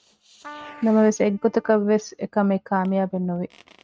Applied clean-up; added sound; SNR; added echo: neural mask model RNNoise.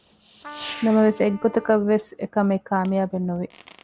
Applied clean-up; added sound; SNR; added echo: none; Fireworks + Trumpet; 18 dB; none.